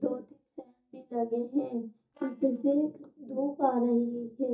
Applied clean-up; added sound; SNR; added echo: neural mask model DeepFilterNet 3.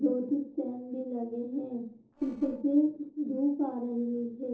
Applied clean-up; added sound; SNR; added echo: neural separator model SepFormer DNS4.